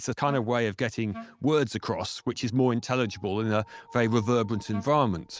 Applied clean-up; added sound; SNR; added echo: none; Wind instrument, woodwind instrument; 18 dB; none.